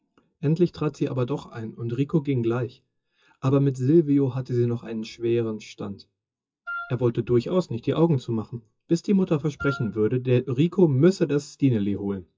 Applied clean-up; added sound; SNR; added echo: classical method WPE with log-MMSE.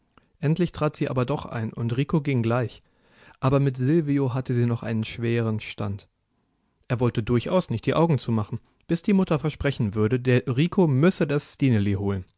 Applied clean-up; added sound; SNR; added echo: none; none; none; none.